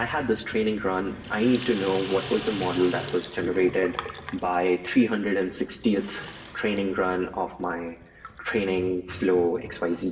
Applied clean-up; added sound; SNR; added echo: none; Sink (filling or washing) / Water tap, faucet; 14 dB; reverberation time 0.9 s.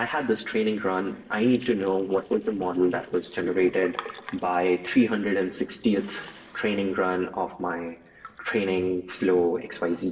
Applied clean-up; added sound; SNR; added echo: neural separator model SepFormer DNS4.